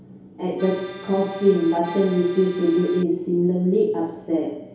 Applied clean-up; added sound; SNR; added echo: none; Accordion; 16 dB; reverberation time 2.2 s.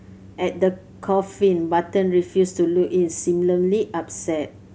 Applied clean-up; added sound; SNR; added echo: none; none; none; none.